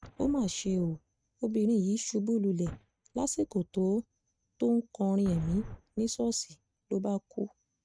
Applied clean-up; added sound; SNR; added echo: neural mask model RNNoise.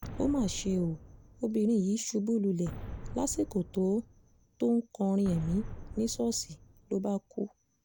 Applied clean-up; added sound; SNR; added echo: none; Boom; 13 dB; none.